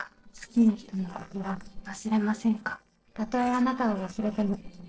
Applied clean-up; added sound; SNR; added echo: neural separator model SepFormer DNS4.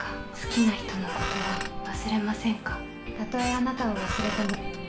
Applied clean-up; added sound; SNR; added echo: none; Squeak; 6 dB; reverberation time 1.9 s.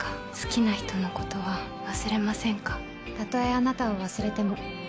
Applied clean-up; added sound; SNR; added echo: none; none; none; none.